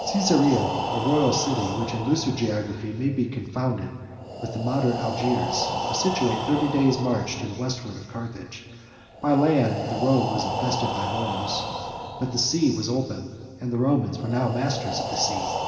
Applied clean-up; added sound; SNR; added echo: none; Breathing; 6 dB; reverberation time 2.1 s.